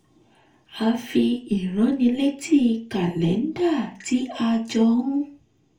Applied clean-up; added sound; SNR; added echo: none; none; none; reverberation time 0.3 s.